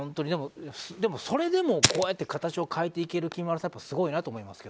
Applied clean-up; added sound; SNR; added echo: none; Fire; 2 dB; none.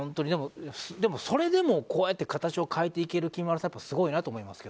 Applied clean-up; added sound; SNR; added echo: none; none; none; none.